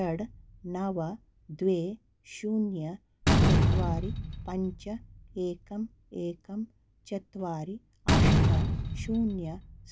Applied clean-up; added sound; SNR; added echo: none; Slam; -5 dB; none.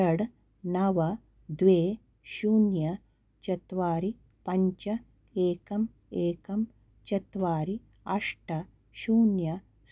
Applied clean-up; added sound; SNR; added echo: none; none; none; none.